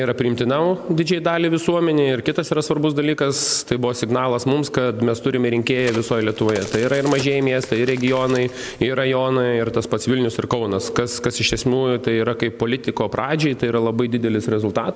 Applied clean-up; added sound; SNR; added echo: none; Crack; 16 dB; none.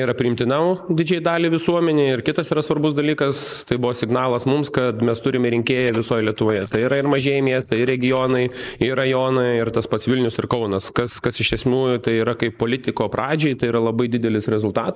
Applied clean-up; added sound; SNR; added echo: neural mask model Resemble Enhance denoiser.